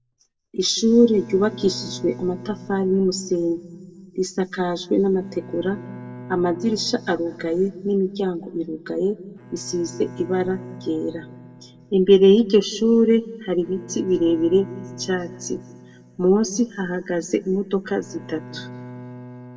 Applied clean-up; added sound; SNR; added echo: none; Bowed string instrument; 19 dB; reverberation time 1.3 s.